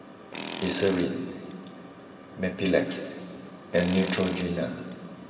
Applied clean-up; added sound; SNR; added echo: none; Tools; 10 dB; reverberation time 2.5 s.